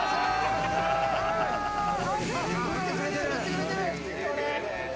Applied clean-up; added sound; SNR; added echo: none; none; none; none.